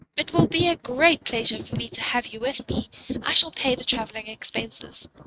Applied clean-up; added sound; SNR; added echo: neural mask model RNNoise.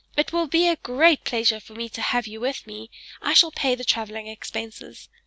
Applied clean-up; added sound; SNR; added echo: none; none; none; none.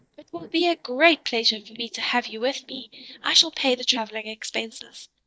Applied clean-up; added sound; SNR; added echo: neural mask model DeepFilterNet 3.